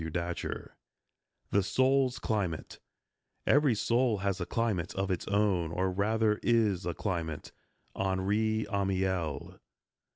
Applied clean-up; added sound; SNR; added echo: none; none; none; none.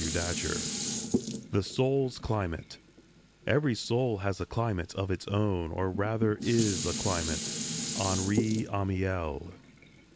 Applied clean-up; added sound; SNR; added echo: none; Dishes, pots, and pans; 6 dB; none.